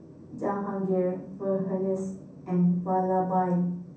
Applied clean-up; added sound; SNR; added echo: none; none; none; reverberation time 0.6 s.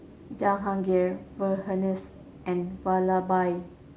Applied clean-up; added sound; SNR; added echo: none; none; none; none.